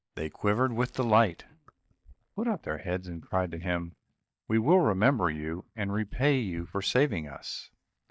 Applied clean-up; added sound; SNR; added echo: neural mask model DeepFilterNet 3.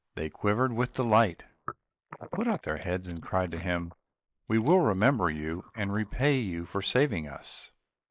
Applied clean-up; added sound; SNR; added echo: neural mask model Resemble Enhance denoiser.